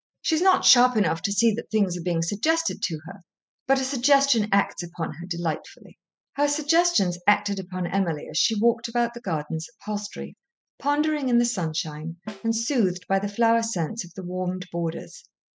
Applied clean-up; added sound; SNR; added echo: classical method spectral subtraction.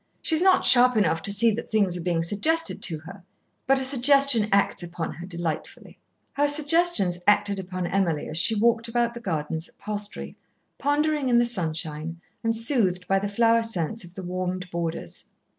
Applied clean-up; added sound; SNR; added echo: none; none; none; none.